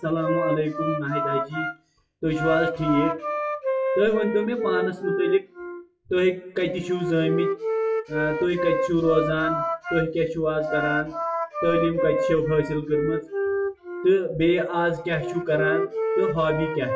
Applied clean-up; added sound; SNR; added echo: classical method WPE with log-MMSE.